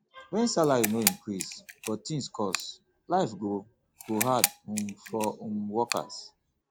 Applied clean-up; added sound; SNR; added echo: none; Camera; 6 dB; none.